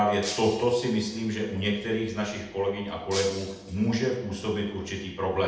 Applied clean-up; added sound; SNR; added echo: none; Shatter; 12 dB; reverberation time 0.8 s.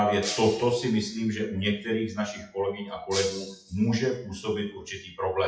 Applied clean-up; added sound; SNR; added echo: classical method WPE with log-MMSE.